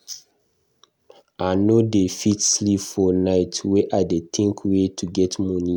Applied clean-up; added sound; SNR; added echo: none; none; none; none.